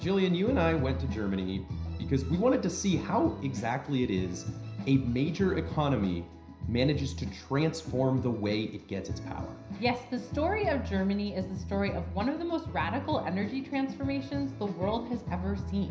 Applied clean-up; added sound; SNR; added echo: none; none; none; reverberation time 0.5 s.